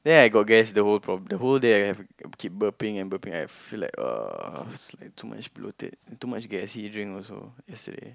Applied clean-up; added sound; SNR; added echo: none; none; none; none.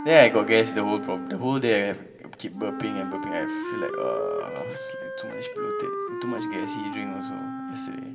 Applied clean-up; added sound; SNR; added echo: none; Wind instrument, woodwind instrument; 6 dB; reverberation time 1.5 s.